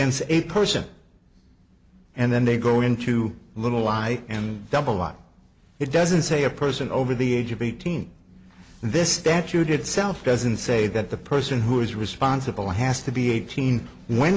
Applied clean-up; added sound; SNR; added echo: none; none; none; none.